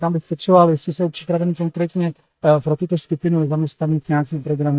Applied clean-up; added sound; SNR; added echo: neural mask model DeepFilterNet 3.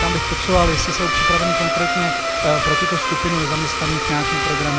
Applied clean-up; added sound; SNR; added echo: none; Domestic sounds, home sounds + Trumpet; -3 dB; none.